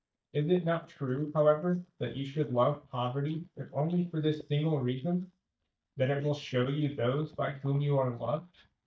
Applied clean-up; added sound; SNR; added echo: neural mask model DeepFilterNet 3.